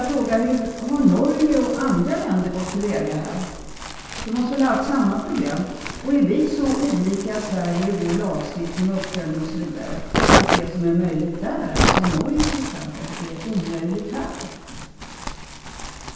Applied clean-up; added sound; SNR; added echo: none; Crumpling, crinkling; 4 dB; reverberation time 1.2 s.